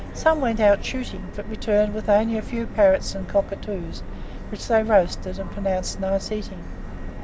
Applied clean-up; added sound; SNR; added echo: none; Subway, metro, underground; 8 dB; none.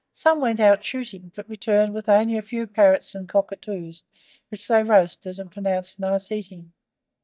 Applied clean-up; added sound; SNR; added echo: neural mask model DeepFilterNet 3.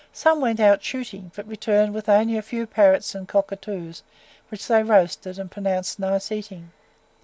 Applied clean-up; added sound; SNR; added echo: none; none; none; none.